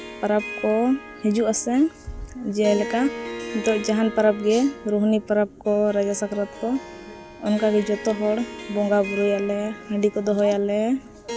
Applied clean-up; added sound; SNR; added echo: none; Harp; 13 dB; none.